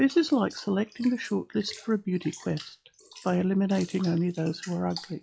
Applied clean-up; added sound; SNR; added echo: classical method log-MMSE.